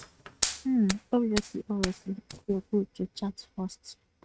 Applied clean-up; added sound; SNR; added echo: neural mask model RNNoise.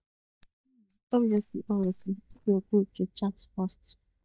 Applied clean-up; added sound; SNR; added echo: neural mask model DeepFilterNet 3.